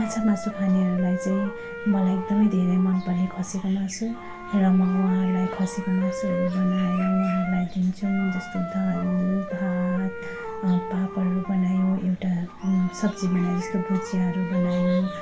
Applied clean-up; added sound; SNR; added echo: none; Wind instrument, woodwind instrument; 10 dB; reverberation time 0.2 s.